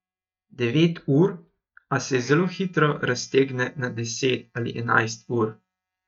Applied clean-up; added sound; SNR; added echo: neural mask model DeepFilterNet 3.